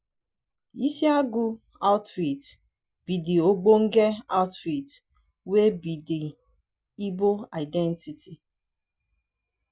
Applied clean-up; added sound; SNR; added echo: none; none; none; none.